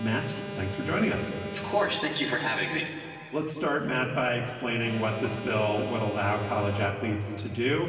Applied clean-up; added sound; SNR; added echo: none; Alarm; 12 dB; reverberation time 2.4 s.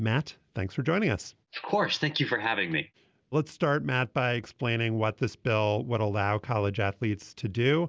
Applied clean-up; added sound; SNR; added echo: none; none; none; none.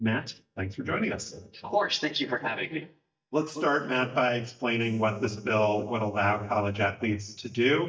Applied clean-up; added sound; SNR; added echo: neural mask model DeepFilterNet 3.